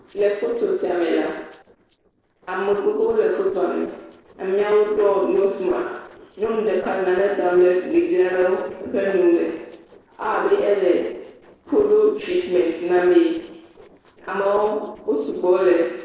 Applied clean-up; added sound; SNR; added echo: neural separator model SepFormer DNS4.